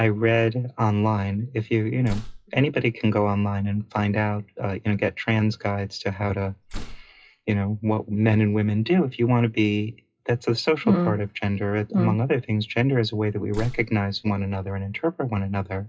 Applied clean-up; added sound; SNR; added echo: classical method WPE with log-MMSE.